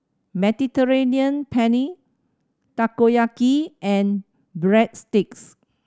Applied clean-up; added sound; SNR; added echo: none; none; none; none.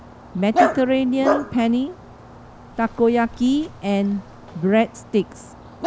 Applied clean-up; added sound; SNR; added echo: none; Dog; 6 dB; none.